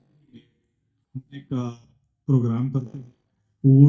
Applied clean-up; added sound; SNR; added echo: neural mask model DeepFilterNet 3.